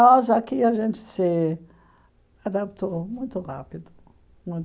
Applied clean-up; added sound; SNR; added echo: none; none; none; none.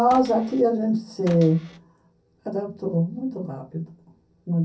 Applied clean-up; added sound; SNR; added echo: none; Cupboard open or close / Door; 19 dB; reverberation time 0.3 s.